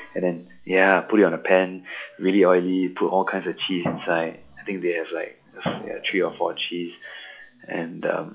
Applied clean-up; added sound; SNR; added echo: classical method log-MMSE.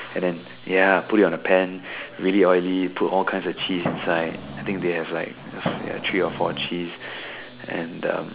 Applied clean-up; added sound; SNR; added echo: none; Fireworks; 9 dB; none.